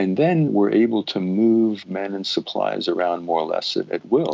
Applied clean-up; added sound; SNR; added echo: none; none; none; none.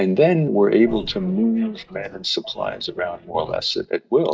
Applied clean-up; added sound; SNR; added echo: neural mask model DeepFilterNet 3.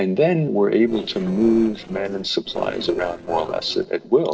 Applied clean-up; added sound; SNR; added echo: neural separator model SepFormer DNS4.